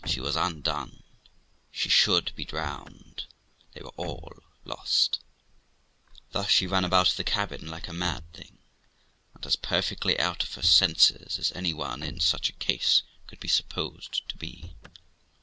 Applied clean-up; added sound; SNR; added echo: none; Slam / Car; 17 dB; none.